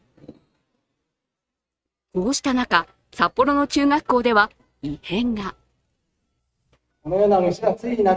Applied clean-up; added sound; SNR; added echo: neural mask model RNNoise.